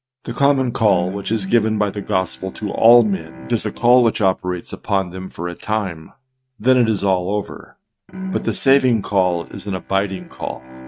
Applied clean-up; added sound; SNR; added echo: neural mask model RNNoise.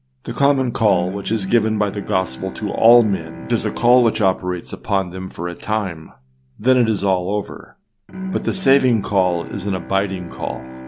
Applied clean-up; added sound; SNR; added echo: none; Bowed string instrument; 14 dB; none.